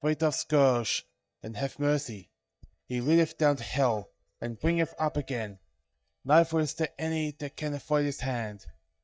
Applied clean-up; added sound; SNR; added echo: neural mask model DeepFilterNet 3.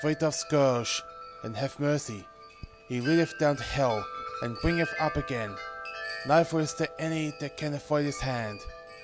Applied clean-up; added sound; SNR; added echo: none; Wind chime; 12 dB; none.